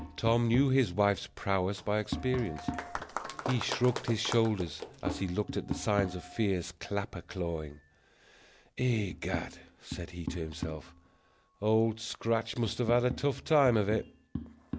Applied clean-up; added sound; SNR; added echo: none; Applause + Tap; 10 dB; none.